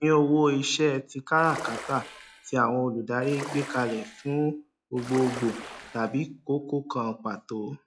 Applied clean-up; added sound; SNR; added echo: classical method log-MMSE.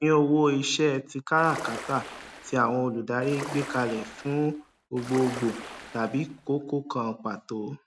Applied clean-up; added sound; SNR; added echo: none; Ocean; 13 dB; none.